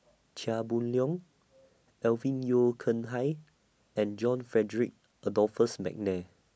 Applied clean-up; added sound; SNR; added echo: none; none; none; none.